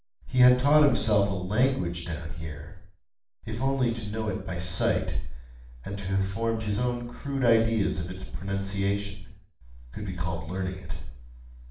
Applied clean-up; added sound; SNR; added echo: none; none; none; reverberation time 0.5 s.